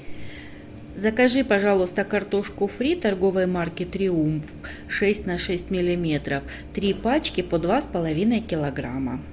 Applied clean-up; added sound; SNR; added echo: none; none; none; none.